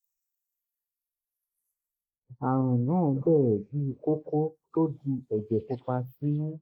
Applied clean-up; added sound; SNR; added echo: neural mask model Resemble Enhance denoiser.